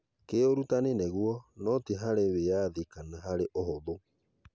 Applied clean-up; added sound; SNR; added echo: none; none; none; none.